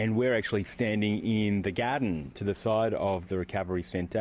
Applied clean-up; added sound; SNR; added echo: none; none; none; none.